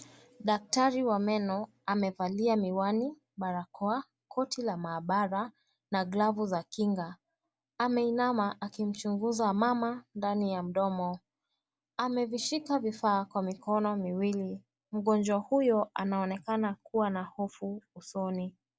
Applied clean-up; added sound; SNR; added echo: none; none; none; none.